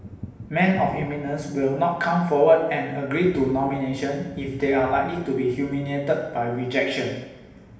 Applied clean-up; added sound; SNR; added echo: none; Thunder; 18 dB; reverberation time 0.9 s.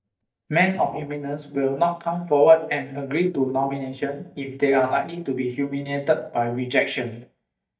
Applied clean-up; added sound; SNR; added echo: neural mask model DeepFilterNet 3.